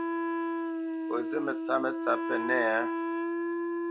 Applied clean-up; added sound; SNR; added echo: none; Wind instrument, woodwind instrument; -2 dB; none.